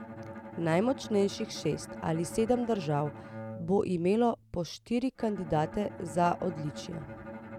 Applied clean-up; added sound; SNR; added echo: none; Bowed string instrument; 13 dB; none.